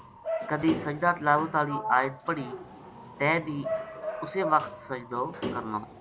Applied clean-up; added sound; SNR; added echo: none; Bark / Motor vehicle (road) / Siren + Sliding door; 7 dB; none.